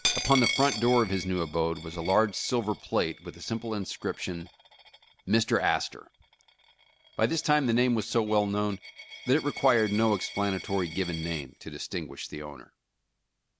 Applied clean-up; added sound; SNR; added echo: none; Coin (dropping); 11 dB; none.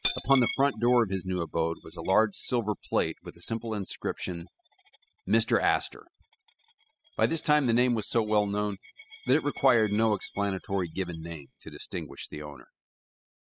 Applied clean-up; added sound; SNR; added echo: classical method spectral subtraction.